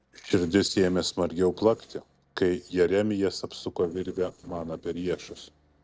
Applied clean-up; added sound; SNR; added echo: neural separator model SepFormer DNS4.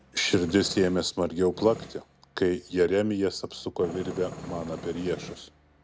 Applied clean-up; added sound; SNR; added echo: none; Tools; 15 dB; none.